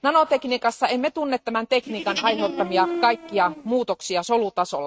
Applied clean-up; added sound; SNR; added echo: neural mask model RNNoise.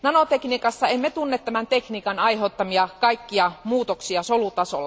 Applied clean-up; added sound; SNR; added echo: none; none; none; none.